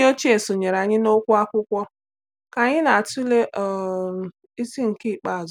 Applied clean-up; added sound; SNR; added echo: none; none; none; none.